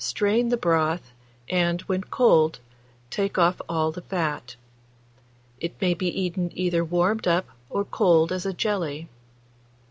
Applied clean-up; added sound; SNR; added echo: none; none; none; none.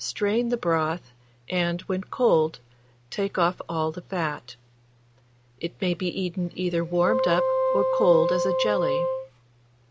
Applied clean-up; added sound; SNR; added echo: none; Wind instrument, woodwind instrument; -1 dB; none.